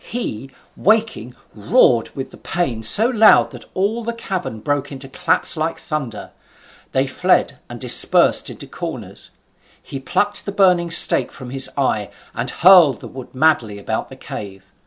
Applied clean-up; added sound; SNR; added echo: none; none; none; none.